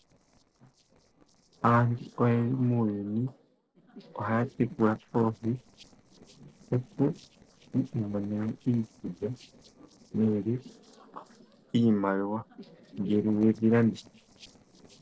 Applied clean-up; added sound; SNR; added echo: neural separator model SepFormer DNS4.